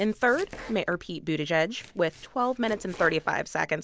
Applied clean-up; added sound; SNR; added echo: none; Domestic sounds, home sounds; 20 dB; none.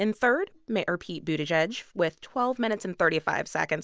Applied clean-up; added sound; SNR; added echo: none; none; none; none.